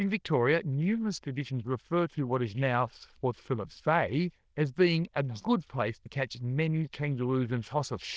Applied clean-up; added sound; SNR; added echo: neural diffusion model UNIVERSE++.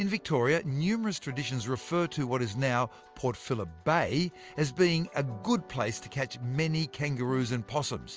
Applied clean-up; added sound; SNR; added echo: none; none; none; none.